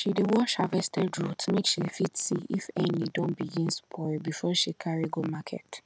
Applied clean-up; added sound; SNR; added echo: none; none; none; none.